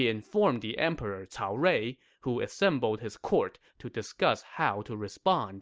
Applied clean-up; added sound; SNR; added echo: none; none; none; none.